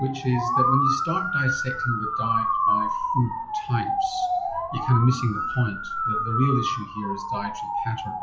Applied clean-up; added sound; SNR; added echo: classical method WPE with log-MMSE.